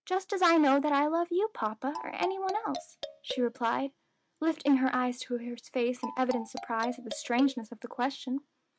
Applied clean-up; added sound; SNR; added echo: neural mask model RNNoise.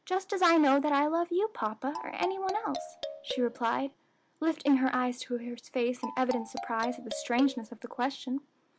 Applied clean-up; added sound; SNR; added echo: none; Marimba, xylophone; 10 dB; none.